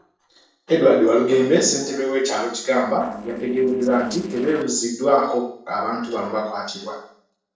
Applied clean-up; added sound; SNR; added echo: neural separator model SepFormer DNS4.